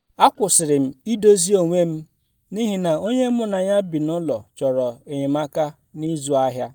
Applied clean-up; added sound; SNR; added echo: neural mask model DeepFilterNet 3.